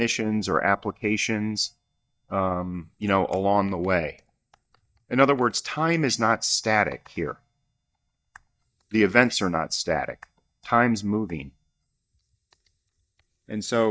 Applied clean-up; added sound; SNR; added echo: neural mask model DeepFilterNet 3.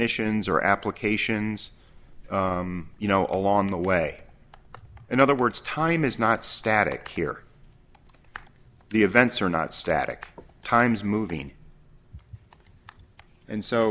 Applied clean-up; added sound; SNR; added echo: none; none; none; none.